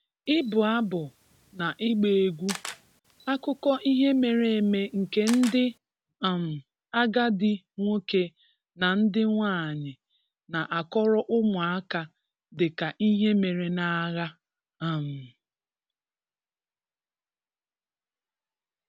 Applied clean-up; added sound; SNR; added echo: none; Camera; 17 dB; none.